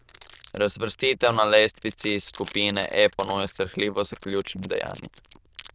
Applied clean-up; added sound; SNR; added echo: neural diffusion model UNIVERSE++.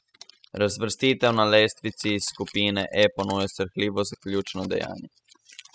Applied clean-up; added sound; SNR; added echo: classical method spectral subtraction.